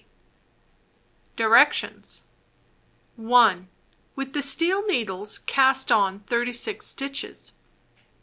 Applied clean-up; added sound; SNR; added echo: none; none; none; none.